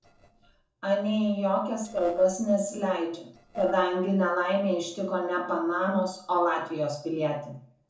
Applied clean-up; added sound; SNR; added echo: neural separator model SepFormer DNS4.